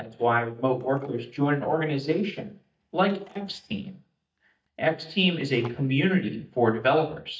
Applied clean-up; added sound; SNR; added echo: neural mask model DeepFilterNet 3.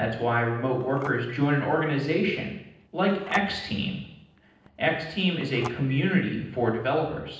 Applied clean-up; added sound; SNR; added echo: neural separator model SepFormer DNS4.